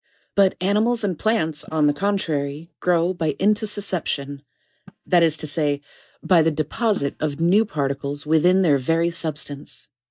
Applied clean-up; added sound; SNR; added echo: neural mask model DeepFilterNet 3.